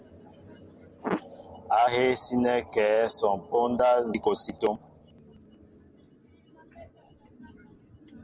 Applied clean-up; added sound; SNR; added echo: none; none; none; none.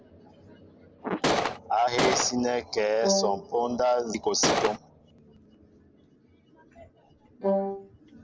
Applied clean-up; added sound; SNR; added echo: none; Gunshot, gunfire + Wind instrument, woodwind instrument; -3 dB; none.